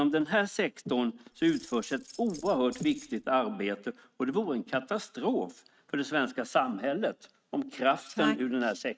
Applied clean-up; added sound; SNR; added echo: neural mask model RNNoise.